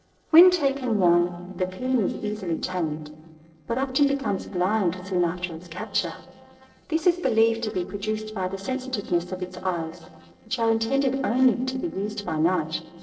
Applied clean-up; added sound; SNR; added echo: neural separator model SepFormer DNS4.